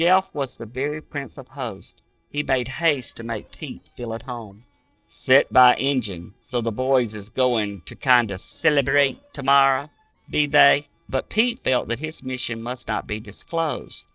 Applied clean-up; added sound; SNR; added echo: neural separator model SepFormer DNS4.